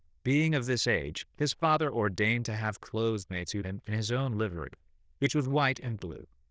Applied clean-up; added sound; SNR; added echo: neural diffusion model UNIVERSE++.